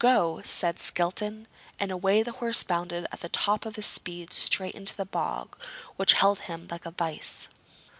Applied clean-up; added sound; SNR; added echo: none; none; none; none.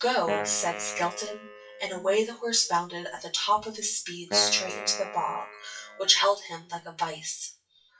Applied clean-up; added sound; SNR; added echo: classical method WPE with log-MMSE.